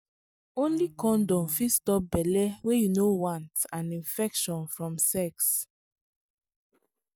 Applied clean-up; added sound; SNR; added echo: neural mask model DeepFilterNet 3.